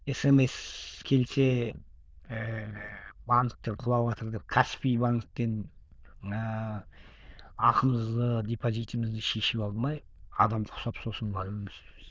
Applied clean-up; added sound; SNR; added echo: neural diffusion model UNIVERSE++.